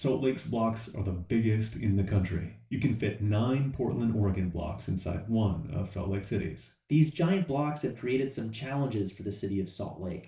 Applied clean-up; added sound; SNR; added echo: none; none; none; reverberation time 0.3 s.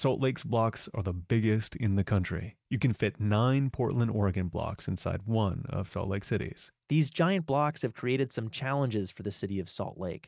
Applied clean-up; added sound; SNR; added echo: none; none; none; none.